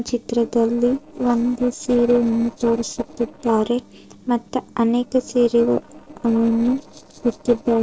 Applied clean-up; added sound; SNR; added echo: neural separator model SepFormer DNS4.